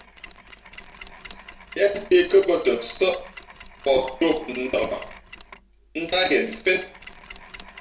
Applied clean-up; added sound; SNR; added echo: none; Mechanisms; 18 dB; reverberation time 0.3 s.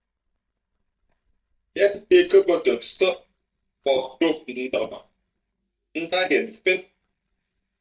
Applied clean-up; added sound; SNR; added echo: neural mask model DeepFilterNet 3.